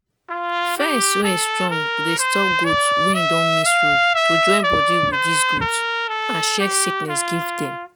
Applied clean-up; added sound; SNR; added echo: none; Trumpet; -5 dB; none.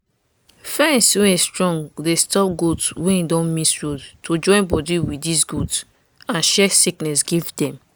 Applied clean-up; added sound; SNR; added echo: none; none; none; none.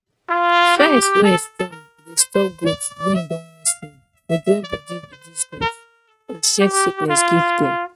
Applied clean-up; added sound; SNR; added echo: neural mask model RNNoise.